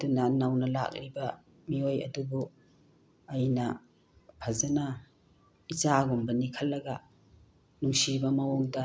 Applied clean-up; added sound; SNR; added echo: none; none; none; none.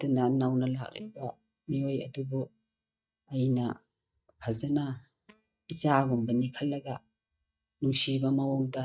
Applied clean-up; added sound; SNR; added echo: neural mask model DeepFilterNet 3.